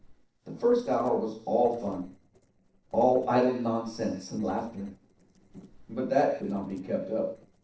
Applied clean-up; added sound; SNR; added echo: neural separator model SepFormer DNS4.